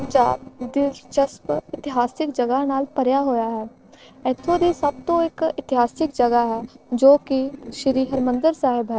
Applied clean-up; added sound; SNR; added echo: neural separator model SepFormer DNS4.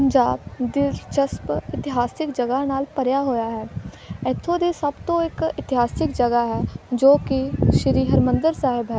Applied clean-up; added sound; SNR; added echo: none; none; none; none.